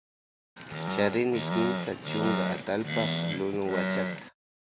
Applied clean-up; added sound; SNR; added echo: none; Animal; 0 dB; none.